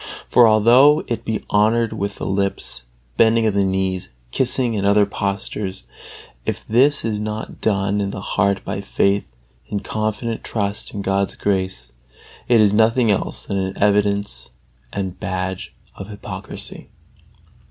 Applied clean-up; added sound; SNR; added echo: none; none; none; none.